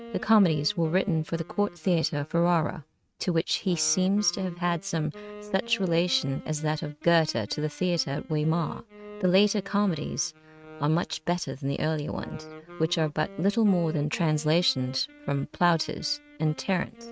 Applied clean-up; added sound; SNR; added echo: neural mask model RNNoise.